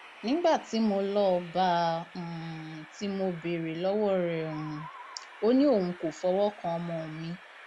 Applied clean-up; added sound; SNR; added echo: none; Train + Musical instrument; 19 dB; none.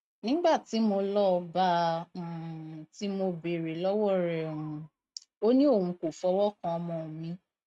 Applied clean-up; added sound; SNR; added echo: neural mask model RNNoise.